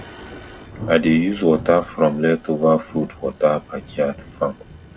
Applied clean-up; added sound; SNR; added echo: none; Thunder + Thunder; 18 dB; none.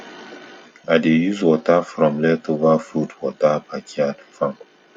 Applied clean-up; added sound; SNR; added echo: none; none; none; none.